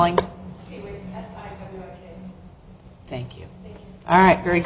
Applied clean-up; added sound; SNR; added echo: none; none; none; none.